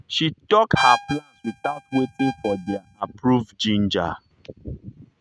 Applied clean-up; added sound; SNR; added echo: neural mask model RNNoise.